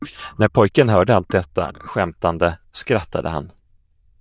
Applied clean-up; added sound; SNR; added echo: neural diffusion model UNIVERSE++.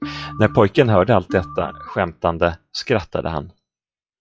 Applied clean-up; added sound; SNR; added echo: classical method log-MMSE.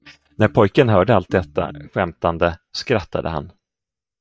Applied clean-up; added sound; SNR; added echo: neural mask model DeepFilterNet 3.